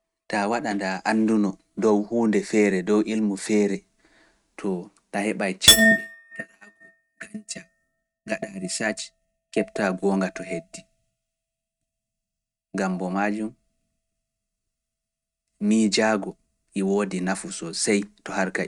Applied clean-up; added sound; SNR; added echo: neural mask model RNNoise.